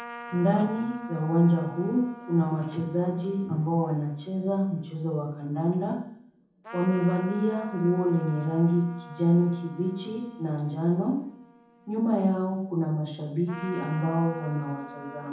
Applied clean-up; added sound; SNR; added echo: none; Trumpet; 18 dB; reverberation time 0.7 s.